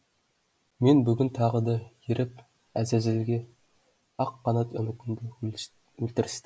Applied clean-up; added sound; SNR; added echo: none; none; none; none.